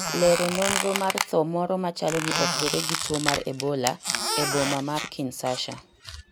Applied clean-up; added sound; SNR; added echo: none; Squeak; 3 dB; none.